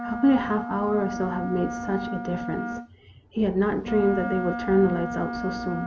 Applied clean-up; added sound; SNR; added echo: none; Wind instrument, woodwind instrument; 7 dB; none.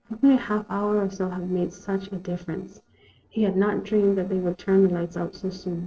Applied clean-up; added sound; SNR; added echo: neural separator model SepFormer DNS4.